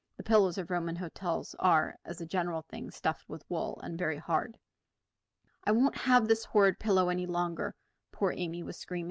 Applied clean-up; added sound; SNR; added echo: none; none; none; none.